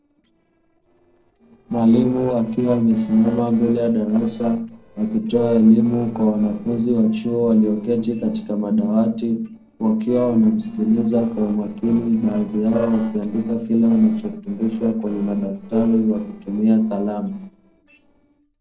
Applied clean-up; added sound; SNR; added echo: neural separator model SepFormer DNS4.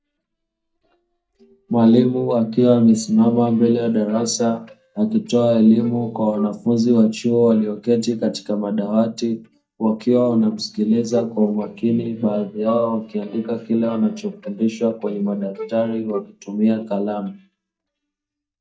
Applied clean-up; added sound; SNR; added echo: neural mask model DeepFilterNet 3.